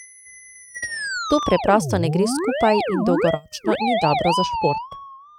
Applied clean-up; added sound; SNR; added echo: neural mask model RNNoise.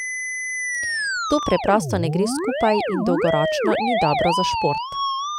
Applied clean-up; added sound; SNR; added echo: none; Musical instrument; 0 dB; none.